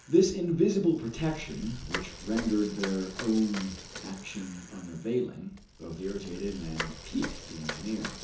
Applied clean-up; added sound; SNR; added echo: none; Bicycle; 11 dB; reverberation time 0.6 s.